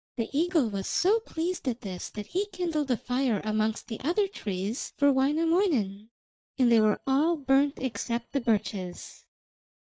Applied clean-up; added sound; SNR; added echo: neural mask model DeepFilterNet 3.